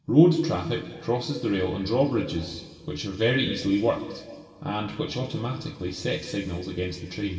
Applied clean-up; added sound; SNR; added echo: none; none; none; reverberation time 2.4 s.